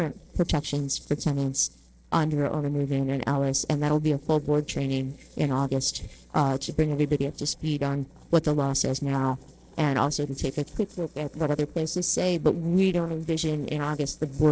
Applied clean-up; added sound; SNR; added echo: neural separator model SepFormer DNS4.